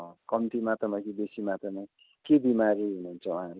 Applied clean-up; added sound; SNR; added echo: none; none; none; none.